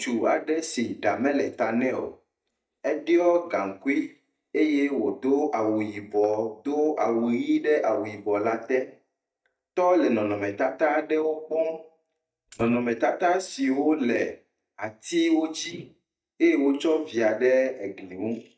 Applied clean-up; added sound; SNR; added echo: neural mask model DeepFilterNet 3.